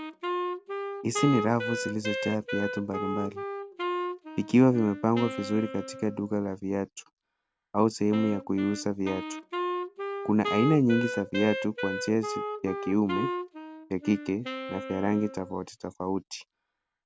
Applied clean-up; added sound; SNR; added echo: none; Wind instrument, woodwind instrument; 7 dB; none.